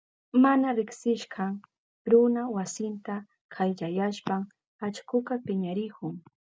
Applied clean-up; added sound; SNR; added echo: none; none; none; none.